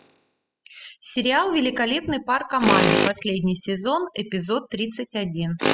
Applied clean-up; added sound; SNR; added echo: classical method spectral subtraction.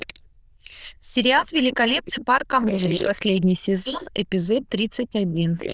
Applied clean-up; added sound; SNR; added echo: neural diffusion model UNIVERSE++.